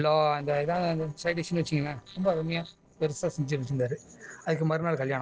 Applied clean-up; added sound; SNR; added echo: neural separator model SepFormer DNS4.